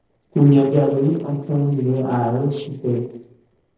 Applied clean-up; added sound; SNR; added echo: neural separator model SepFormer DNS4.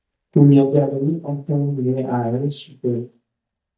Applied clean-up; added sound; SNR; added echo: neural mask model DeepFilterNet 3.